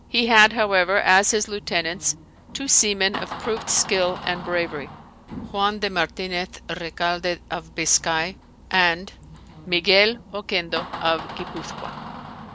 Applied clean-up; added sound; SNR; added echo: none; Door; 15 dB; none.